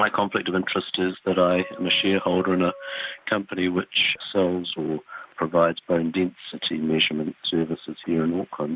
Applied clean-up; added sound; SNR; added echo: none; Wind instrument, woodwind instrument; 18 dB; none.